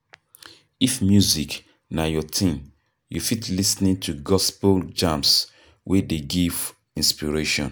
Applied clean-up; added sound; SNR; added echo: none; none; none; none.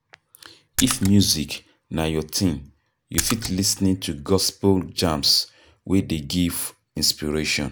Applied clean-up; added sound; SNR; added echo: none; Splash, splatter; 7 dB; none.